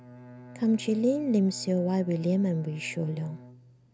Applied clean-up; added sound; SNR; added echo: none; Bowed string instrument; 19 dB; none.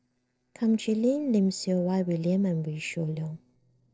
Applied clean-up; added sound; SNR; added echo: neural separator model SepFormer DNS4.